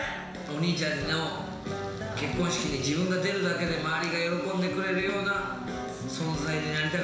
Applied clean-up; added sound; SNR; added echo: none; Snare drum; 20 dB; reverberation time 1.1 s.